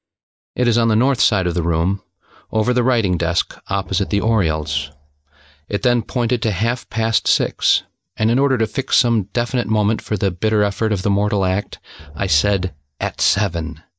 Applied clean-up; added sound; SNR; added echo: neural mask model DeepFilterNet 3.